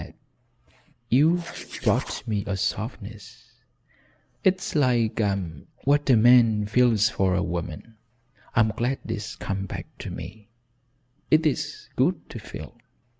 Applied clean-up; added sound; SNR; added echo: neural mask model Resemble Enhance denoiser.